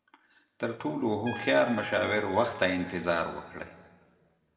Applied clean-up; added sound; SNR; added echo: none; Trumpet; 16 dB; reverberation time 1.5 s.